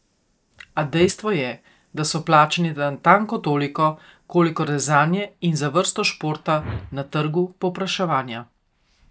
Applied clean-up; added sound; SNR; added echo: neural mask model DeepFilterNet 3.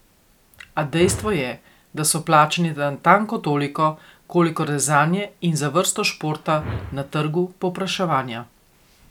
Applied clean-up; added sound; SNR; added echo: none; Whoosh, swoosh, swish; 14 dB; none.